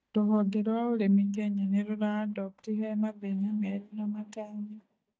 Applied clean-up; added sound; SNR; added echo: neural mask model DeepFilterNet 3.